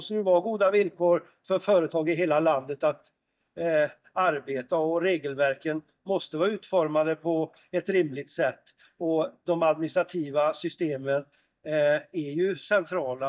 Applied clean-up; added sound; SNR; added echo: neural mask model DeepFilterNet 3.